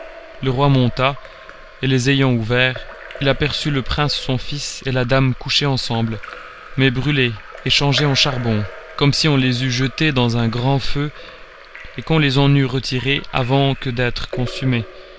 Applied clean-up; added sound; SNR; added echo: none; Drip / Trickle, dribble / Splash, splatter; 18 dB; none.